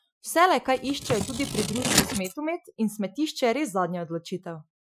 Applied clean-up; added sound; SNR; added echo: classical method Wiener filter.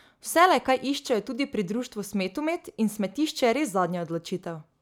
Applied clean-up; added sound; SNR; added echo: none; none; none; none.